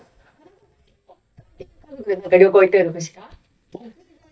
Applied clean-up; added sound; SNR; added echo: neural mask model DeepFilterNet 3.